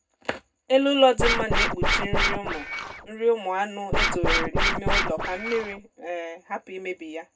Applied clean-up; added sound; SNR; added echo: none; Scratching (performance technique); -3 dB; reverberation time 0.3 s.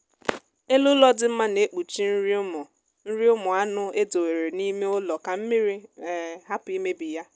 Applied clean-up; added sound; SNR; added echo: none; none; none; none.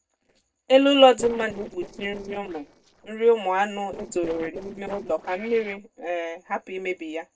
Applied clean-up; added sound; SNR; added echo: neural separator model SepFormer DNS4.